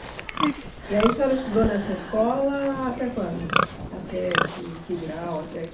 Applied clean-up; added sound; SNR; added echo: none; Livestock, farm animals, working animals; 4 dB; none.